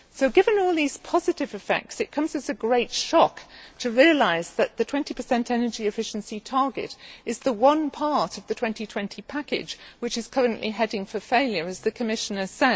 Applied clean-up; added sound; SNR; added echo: none; none; none; none.